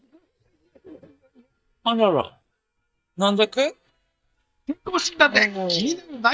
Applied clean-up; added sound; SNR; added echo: neural mask model DeepFilterNet 3.